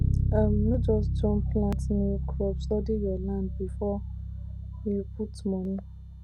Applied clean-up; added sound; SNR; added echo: none; Bass guitar; -1 dB; none.